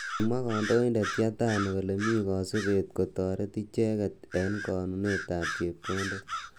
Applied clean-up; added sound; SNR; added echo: none; Bird vocalization, bird call, bird song; 10 dB; none.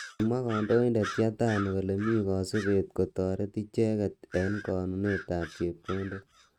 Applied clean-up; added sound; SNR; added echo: neural mask model RNNoise.